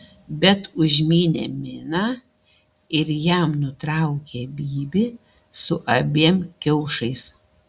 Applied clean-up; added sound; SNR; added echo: none; none; none; none.